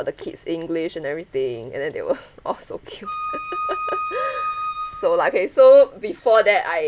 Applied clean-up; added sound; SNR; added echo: none; Wind instrument, woodwind instrument; 7 dB; none.